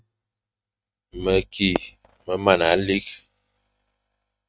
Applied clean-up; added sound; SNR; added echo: neural mask model RNNoise.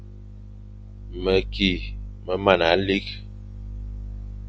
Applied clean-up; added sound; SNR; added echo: none; none; none; none.